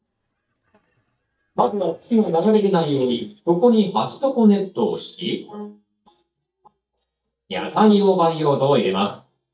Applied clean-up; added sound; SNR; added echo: neural mask model DeepFilterNet 3.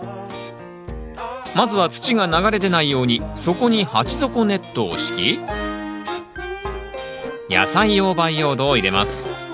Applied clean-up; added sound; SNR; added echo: none; none; none; none.